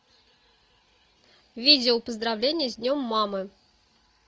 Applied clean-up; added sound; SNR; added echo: none; none; none; none.